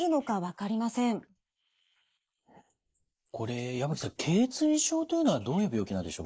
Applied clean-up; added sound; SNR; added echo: neural mask model Resemble Enhance denoiser.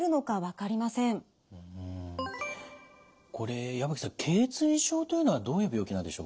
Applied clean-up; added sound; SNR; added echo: none; none; none; none.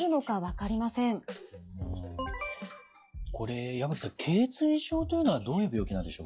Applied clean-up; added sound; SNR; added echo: classical method log-MMSE.